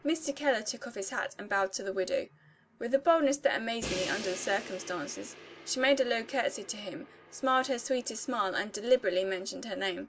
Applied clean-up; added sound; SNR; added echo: none; Crash cymbal; 16 dB; none.